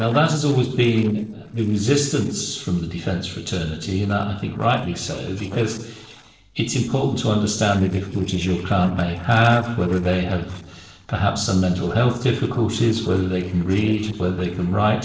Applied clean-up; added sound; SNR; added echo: neural separator model SepFormer DNS4.